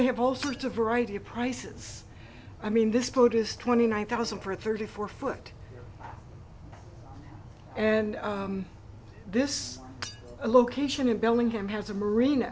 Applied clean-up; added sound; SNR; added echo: none; Shatter / Hammer; 18 dB; none.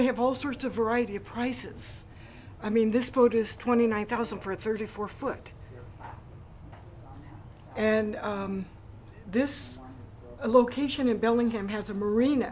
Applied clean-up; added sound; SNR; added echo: none; none; none; none.